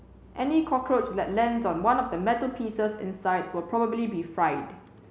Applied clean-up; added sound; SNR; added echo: none; none; none; none.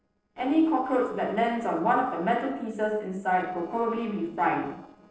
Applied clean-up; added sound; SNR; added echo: neural separator model SepFormer DNS4.